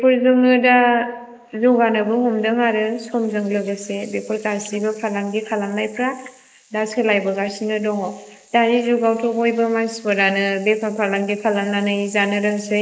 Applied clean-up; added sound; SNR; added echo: neural mask model Resemble Enhance denoiser.